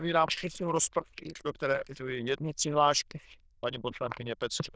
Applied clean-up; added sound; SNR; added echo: neural diffusion model UNIVERSE++.